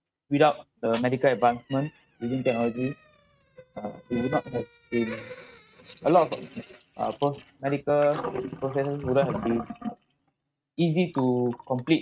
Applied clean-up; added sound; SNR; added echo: neural mask model RNNoise.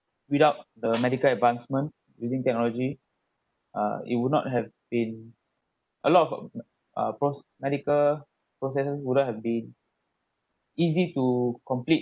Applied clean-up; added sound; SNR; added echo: none; none; none; none.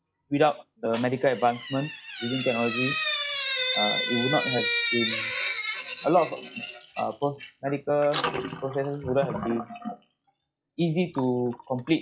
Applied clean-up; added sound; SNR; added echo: classical method log-MMSE.